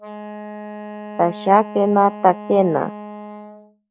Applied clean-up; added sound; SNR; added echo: none; Wind instrument, woodwind instrument; 13 dB; none.